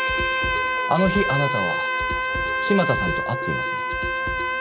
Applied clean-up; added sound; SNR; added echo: none; Trumpet; -2 dB; none.